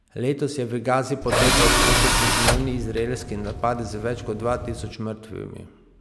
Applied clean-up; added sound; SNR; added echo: none; Tools; -5 dB; none.